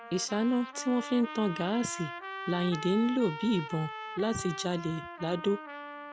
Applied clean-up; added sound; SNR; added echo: none; Trumpet; 10 dB; none.